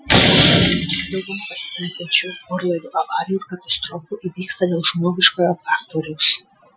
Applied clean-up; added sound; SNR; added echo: classical method Wiener filter.